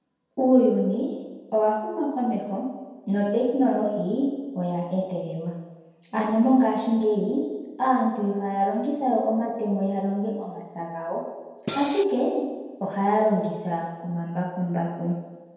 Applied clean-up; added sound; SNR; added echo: none; Cymbal; 5 dB; reverberation time 1.1 s.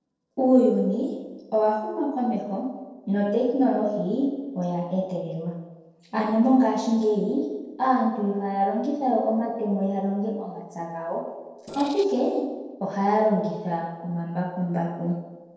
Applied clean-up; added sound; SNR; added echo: neural separator model SepFormer DNS4.